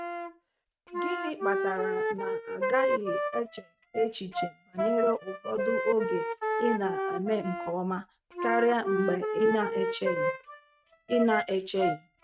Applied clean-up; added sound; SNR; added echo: neural mask model RNNoise.